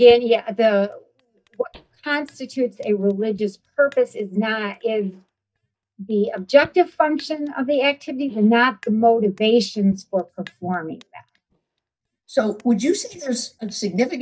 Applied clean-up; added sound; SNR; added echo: neural mask model DeepFilterNet 3.